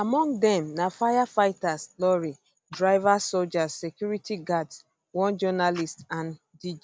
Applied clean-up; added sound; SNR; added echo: none; none; none; none.